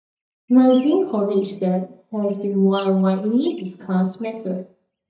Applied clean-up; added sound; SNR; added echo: neural mask model DeepFilterNet 3.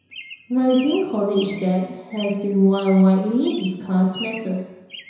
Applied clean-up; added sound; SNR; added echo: none; Chirp, tweet; 18 dB; reverberation time 1.0 s.